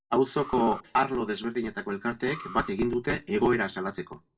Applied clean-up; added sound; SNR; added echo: none; Alarm; 19 dB; reverberation time 0.2 s.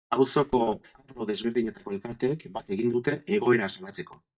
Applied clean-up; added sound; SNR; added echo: neural mask model DeepFilterNet 3.